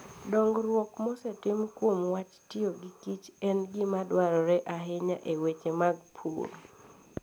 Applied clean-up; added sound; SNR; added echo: none; none; none; none.